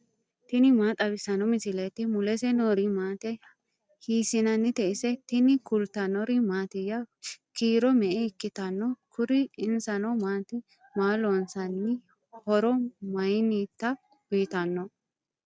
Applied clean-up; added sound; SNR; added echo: none; none; none; none.